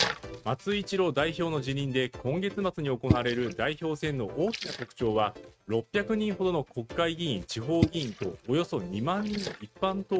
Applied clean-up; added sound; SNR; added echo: neural mask model RNNoise.